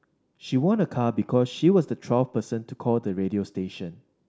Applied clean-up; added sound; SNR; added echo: none; none; none; none.